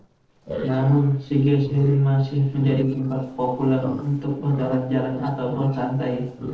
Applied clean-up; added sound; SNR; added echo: neural separator model SepFormer DNS4.